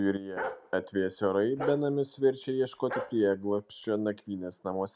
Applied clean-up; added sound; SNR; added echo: none; Bark; 11 dB; none.